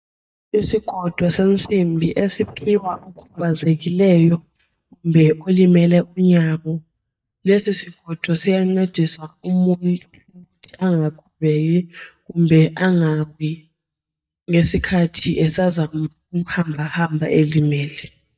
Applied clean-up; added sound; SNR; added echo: neural mask model DeepFilterNet 3.